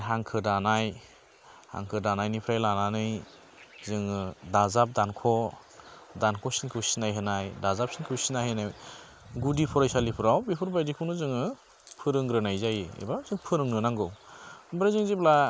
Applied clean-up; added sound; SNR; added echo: none; none; none; none.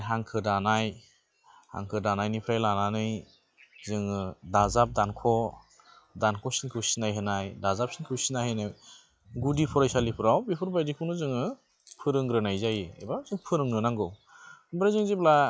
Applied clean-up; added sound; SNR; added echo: classical method log-MMSE.